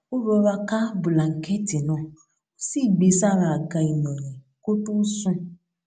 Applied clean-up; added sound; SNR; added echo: none; none; none; none.